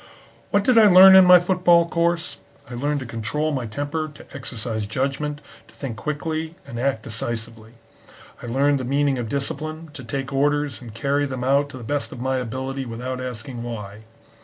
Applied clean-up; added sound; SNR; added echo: none; none; none; none.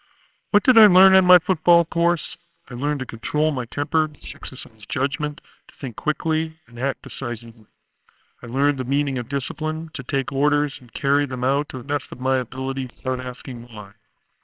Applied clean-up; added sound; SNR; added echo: neural separator model SepFormer WHAMR!.